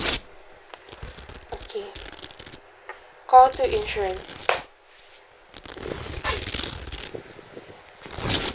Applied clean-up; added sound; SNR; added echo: none; Domestic sounds, home sounds; 6 dB; none.